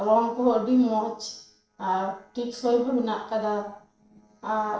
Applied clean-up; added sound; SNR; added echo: neural separator model SepFormer DNS4.